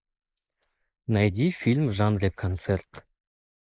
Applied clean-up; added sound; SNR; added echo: neural mask model Resemble Enhance denoiser.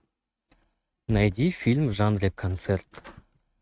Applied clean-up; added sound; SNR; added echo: neural mask model RNNoise.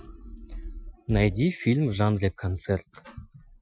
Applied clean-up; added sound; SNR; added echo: classical method Wiener filter.